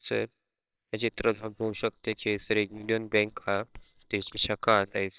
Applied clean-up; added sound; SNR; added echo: neural separator model SepFormer WHAMR!.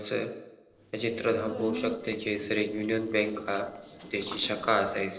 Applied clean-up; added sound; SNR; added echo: neural separator model SepFormer DNS4.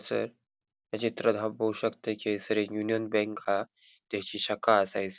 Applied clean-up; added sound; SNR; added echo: none; none; none; none.